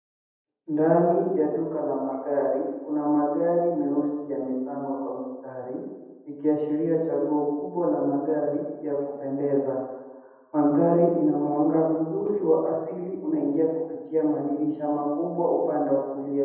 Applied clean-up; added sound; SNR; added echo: none; none; none; reverberation time 1.1 s.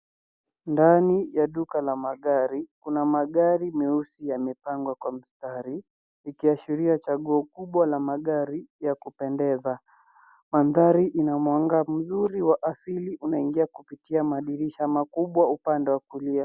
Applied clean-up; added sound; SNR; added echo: none; none; none; none.